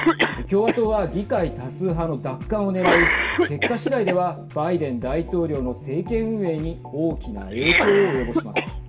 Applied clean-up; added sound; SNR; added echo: none; Cough; 3 dB; reverberation time 0.2 s.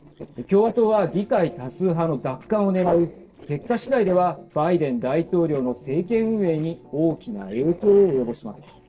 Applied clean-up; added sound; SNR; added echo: neural separator model SepFormer DNS4.